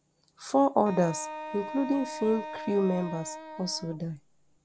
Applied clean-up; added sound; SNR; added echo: none; Wind instrument, woodwind instrument; 11 dB; none.